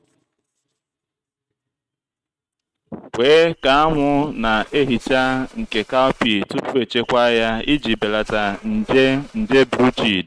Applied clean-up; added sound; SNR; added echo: neural mask model RNNoise.